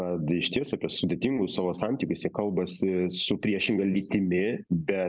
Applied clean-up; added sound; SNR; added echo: none; none; none; none.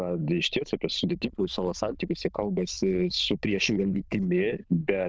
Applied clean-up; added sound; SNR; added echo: neural diffusion model UNIVERSE++.